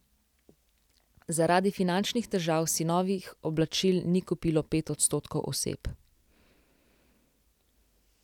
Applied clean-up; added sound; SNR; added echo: none; none; none; none.